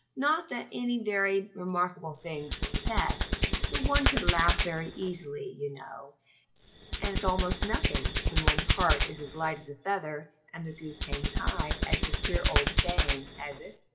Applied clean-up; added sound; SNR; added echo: none; Hands; -4 dB; reverberation time 0.5 s.